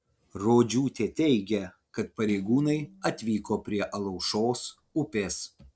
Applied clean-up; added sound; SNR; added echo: neural separator model SepFormer DNS4.